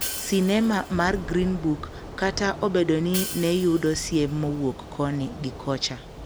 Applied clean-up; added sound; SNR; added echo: none; Hi-hat + Thunder / Rain; 11 dB; none.